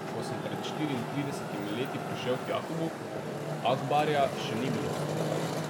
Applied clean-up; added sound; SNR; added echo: none; Traffic noise, roadway noise; 1 dB; none.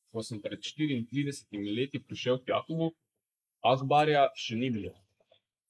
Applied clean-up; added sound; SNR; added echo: neural mask model Resemble Enhance denoiser.